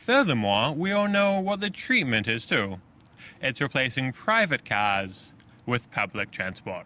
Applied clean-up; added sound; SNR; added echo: none; none; none; none.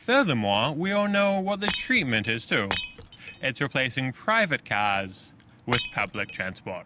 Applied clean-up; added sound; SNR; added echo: none; Shatter; 6 dB; none.